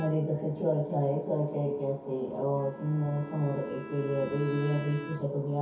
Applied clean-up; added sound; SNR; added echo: none; Bowed string instrument; 17 dB; reverberation time 0.6 s.